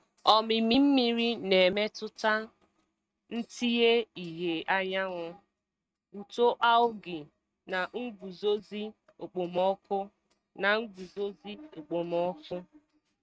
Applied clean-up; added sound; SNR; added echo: neural mask model RNNoise.